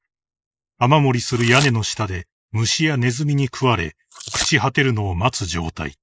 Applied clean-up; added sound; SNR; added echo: neural mask model Resemble Enhance denoiser.